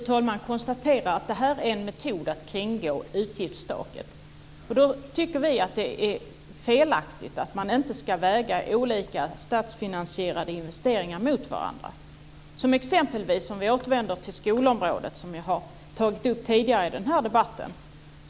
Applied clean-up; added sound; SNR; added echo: none; none; none; none.